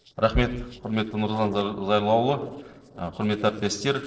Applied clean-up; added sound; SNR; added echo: neural separator model SepFormer DNS4.